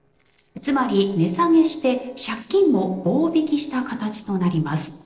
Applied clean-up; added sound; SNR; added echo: neural separator model SepFormer DNS4.